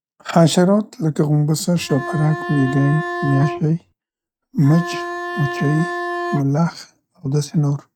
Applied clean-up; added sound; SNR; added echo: neural mask model RNNoise.